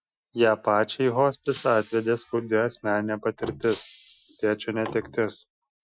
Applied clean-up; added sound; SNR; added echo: classical method Wiener filter.